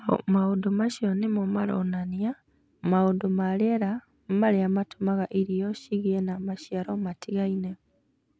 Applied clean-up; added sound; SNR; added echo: none; none; none; none.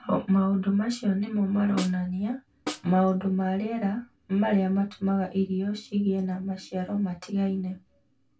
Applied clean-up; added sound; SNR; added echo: none; Snare drum; 13 dB; reverberation time 0.2 s.